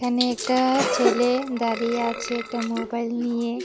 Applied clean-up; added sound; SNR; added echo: none; Burping, eructation; 12 dB; none.